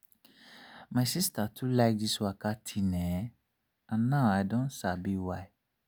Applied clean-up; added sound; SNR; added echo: none; none; none; none.